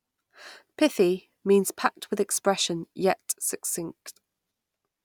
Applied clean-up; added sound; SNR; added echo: none; none; none; none.